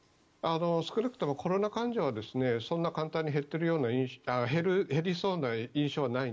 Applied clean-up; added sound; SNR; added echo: none; none; none; none.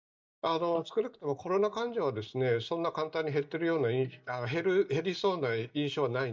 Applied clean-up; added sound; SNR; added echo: neural mask model DeepFilterNet 3.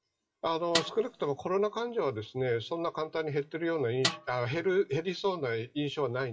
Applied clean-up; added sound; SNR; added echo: classical method WPE with log-MMSE.